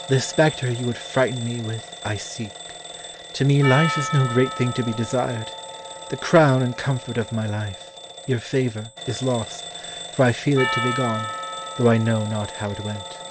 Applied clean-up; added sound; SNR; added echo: none; Alarm / Bell + Percussion; 9 dB; none.